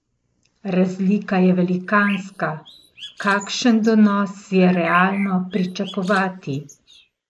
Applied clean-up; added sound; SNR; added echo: neural mask model Resemble Enhance denoiser.